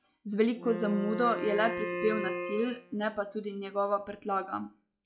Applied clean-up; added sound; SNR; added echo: classical method log-MMSE.